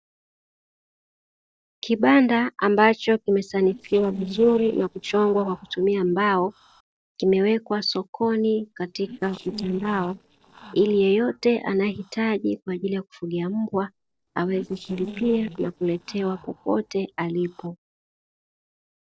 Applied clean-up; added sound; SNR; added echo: neural separator model SepFormer DNS4.